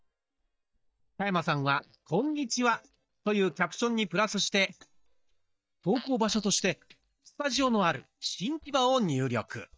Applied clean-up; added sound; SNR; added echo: neural mask model DeepFilterNet 3.